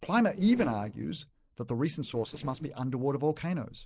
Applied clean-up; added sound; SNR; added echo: neural separator model SepFormer DNS4.